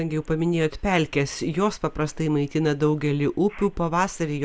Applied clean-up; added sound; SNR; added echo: none; none; none; none.